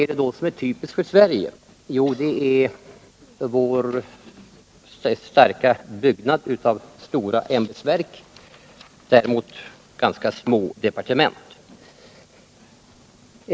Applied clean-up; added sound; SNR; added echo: none; none; none; none.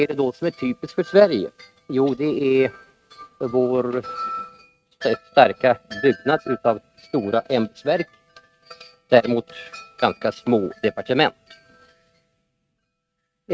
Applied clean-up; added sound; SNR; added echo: neural mask model RNNoise.